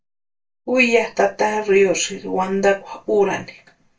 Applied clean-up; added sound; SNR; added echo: none; none; none; reverberation time 0.2 s.